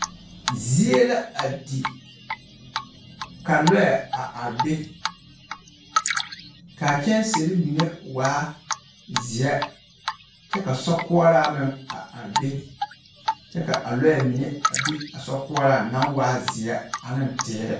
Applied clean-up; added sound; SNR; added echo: none; Drip; 7 dB; reverberation time 0.3 s.